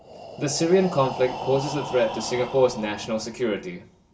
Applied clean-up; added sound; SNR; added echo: none; Breathing; 11 dB; reverberation time 0.2 s.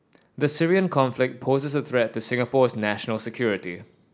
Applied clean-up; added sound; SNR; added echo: none; none; none; none.